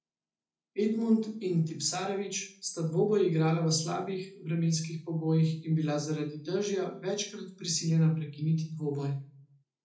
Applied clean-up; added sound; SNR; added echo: none; none; none; reverberation time 0.4 s.